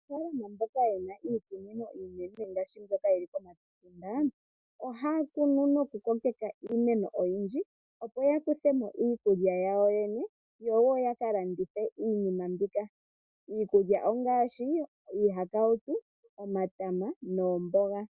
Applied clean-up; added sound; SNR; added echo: none; none; none; none.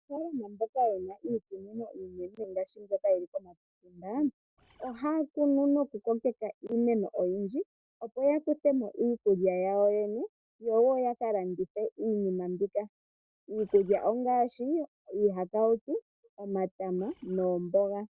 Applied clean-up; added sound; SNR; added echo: neural separator model SepFormer DNS4.